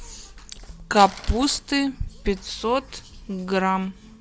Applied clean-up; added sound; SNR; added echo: none; Crumpling, crinkling; 16 dB; none.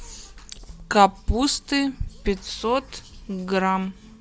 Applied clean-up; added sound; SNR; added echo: none; none; none; none.